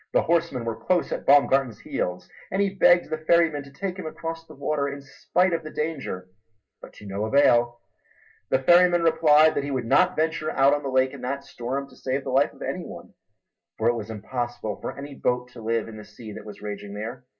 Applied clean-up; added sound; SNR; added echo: none; none; none; reverberation time 0.2 s.